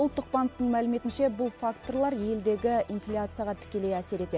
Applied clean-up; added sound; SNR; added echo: none; none; none; none.